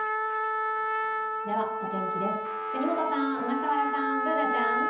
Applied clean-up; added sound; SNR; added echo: none; Trumpet; -3 dB; reverberation time 0.8 s.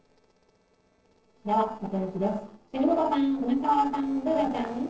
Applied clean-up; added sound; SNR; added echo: neural separator model SepFormer DNS4.